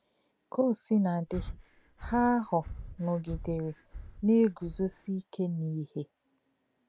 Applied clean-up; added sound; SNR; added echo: none; Breathing; 13 dB; none.